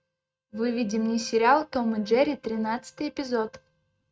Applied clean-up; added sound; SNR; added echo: neural mask model RNNoise.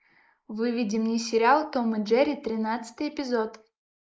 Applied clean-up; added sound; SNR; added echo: neural mask model Resemble Enhance denoiser.